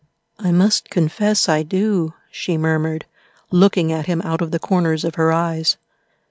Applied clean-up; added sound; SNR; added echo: none; none; none; none.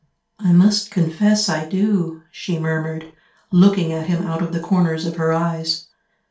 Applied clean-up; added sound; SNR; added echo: none; none; none; reverberation time 0.3 s.